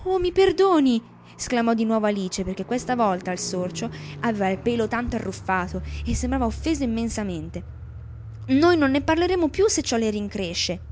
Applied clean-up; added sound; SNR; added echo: none; Car; 14 dB; none.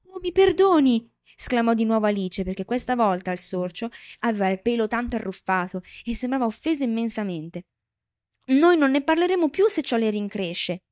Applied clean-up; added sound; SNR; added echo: neural mask model DeepFilterNet 3.